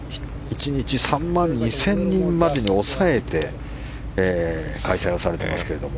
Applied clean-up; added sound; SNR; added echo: none; none; none; none.